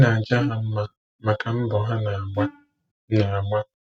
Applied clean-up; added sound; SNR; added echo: neural mask model RNNoise.